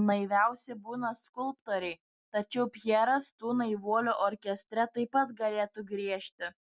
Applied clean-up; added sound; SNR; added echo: none; none; none; none.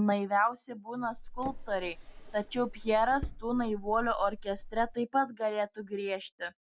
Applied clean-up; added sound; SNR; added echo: none; Drawer open or close; 10 dB; none.